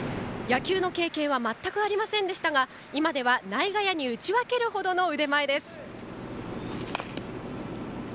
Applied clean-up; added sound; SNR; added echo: none; none; none; none.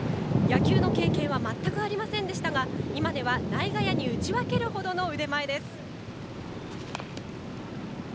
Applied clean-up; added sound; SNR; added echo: none; Thunder / Rain; -2 dB; none.